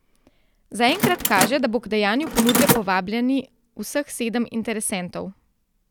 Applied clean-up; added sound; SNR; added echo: none; Mechanisms; 2 dB; none.